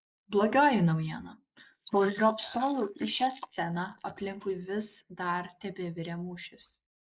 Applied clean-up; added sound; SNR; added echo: neural mask model Resemble Enhance denoiser.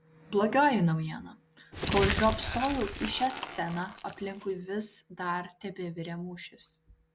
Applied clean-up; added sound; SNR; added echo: none; Crumpling, crinkling; 4 dB; none.